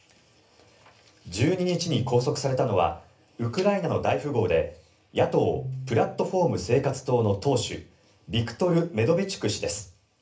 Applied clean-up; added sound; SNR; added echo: none; Piano; 14 dB; reverberation time 0.3 s.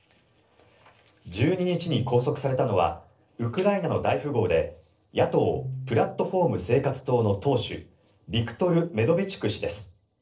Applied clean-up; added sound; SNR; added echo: neural separator model SepFormer DNS4.